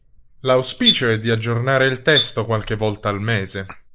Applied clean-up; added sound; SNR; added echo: neural mask model Resemble Enhance denoiser.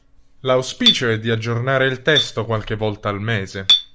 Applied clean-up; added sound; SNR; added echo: none; Chink, clink; 3 dB; none.